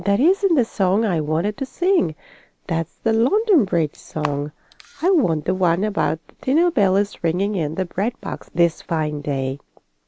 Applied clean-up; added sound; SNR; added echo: none; Camera; 16 dB; none.